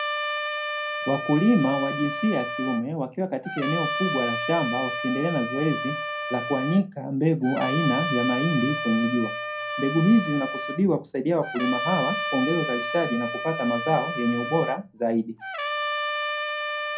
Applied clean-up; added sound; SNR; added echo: none; Trumpet; 4 dB; reverberation time 0.2 s.